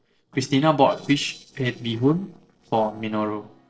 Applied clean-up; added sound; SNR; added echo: neural separator model SepFormer DNS4.